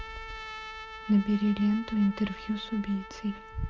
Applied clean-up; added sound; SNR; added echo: none; Trumpet; 14 dB; none.